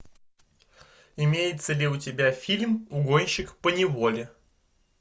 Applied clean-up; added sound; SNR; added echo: none; none; none; none.